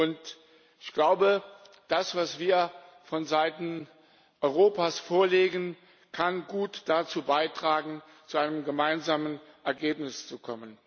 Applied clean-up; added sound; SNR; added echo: none; none; none; none.